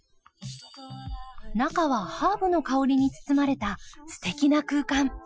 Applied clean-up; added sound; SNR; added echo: classical method Wiener filter.